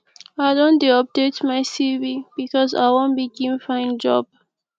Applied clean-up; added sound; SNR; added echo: none; none; none; none.